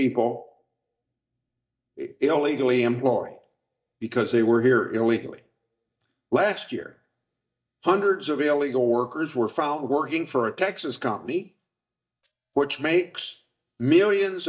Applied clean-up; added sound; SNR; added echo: neural mask model DeepFilterNet 3.